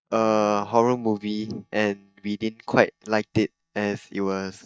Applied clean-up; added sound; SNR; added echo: neural mask model DeepFilterNet 3.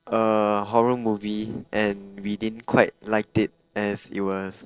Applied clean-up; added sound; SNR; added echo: neural separator model SepFormer DNS4.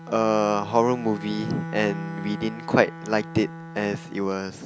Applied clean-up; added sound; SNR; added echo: none; Bowed string instrument; 12 dB; none.